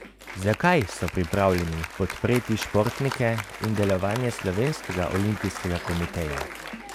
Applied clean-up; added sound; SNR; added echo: none; Applause; 10 dB; none.